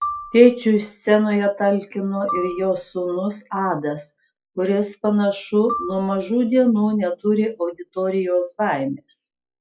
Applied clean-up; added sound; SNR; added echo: classical method log-MMSE.